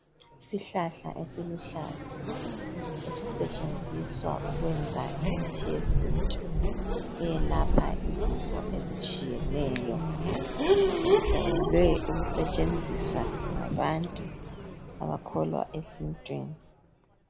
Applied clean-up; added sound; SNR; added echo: none; Race car, auto racing / Accelerating, revving, vroom; -3 dB; none.